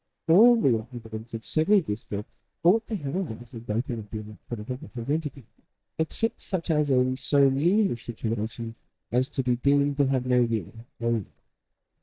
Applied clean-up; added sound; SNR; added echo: neural mask model DeepFilterNet 3.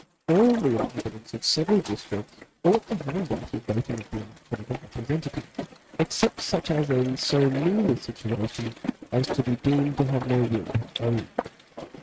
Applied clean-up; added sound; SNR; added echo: neural mask model RNNoise.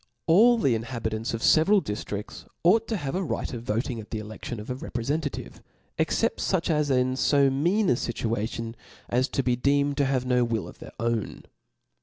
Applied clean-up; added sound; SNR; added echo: none; none; none; none.